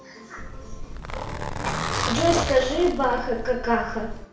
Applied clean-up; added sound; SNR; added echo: none; Zipper (clothing); 4 dB; reverberation time 0.6 s.